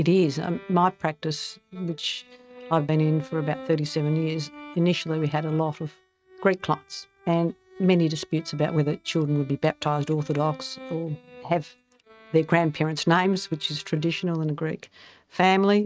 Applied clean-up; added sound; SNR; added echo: neural mask model RNNoise.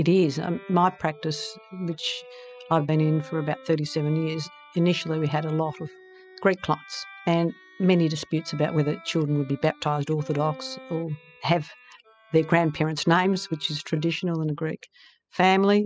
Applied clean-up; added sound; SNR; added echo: classical method spectral subtraction.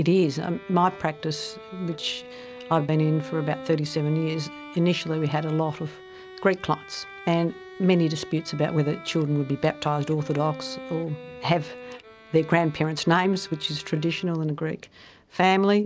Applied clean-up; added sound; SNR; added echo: none; Bowed string instrument; 17 dB; none.